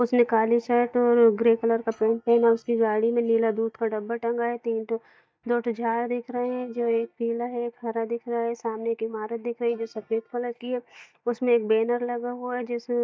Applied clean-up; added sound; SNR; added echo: neural mask model DeepFilterNet 3.